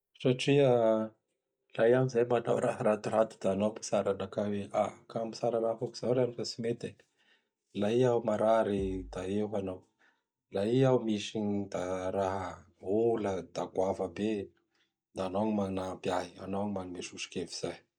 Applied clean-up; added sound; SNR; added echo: none; Bass drum; 12 dB; none.